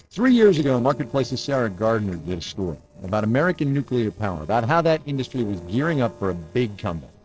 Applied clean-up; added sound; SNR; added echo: neural separator model SepFormer DNS4.